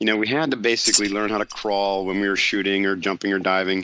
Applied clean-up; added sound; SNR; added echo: neural mask model DeepFilterNet 3.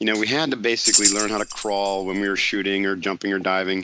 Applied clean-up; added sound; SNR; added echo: none; Tambourine; 1 dB; none.